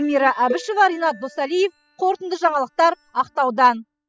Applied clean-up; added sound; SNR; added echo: classical method spectral subtraction.